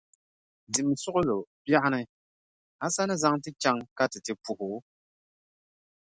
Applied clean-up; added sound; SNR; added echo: none; none; none; none.